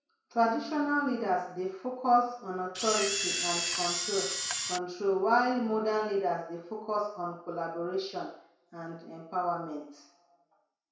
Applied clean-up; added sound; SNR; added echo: none; Camera; 0 dB; reverberation time 0.6 s.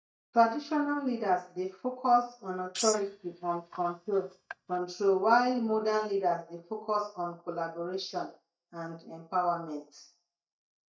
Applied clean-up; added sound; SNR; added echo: neural mask model DeepFilterNet 3.